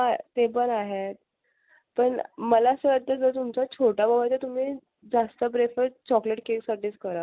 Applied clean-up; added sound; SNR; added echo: none; none; none; none.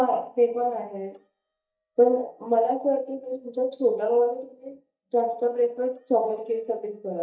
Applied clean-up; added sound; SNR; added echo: neural mask model DeepFilterNet 3.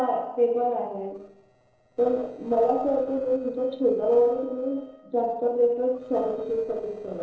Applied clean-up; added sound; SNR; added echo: neural separator model SepFormer DNS4.